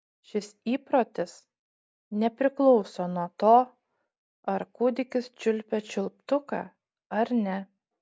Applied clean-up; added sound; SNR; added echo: none; none; none; none.